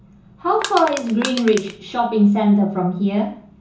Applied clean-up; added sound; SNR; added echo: none; Crushing; 11 dB; reverberation time 0.6 s.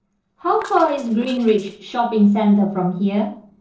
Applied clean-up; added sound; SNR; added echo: neural separator model SepFormer DNS4.